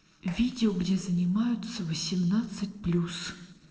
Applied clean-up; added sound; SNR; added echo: neural separator model SepFormer DNS4.